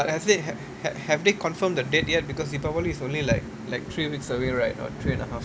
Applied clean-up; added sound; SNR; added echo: none; none; none; none.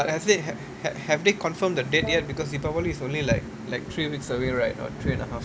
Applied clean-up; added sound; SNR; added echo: none; Brass instrument; 16 dB; none.